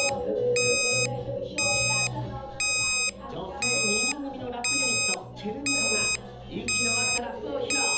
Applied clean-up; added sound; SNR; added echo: none; Alarm; -4 dB; reverberation time 0.7 s.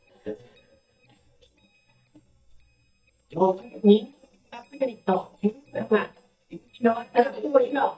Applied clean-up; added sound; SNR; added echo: neural mask model DeepFilterNet 3.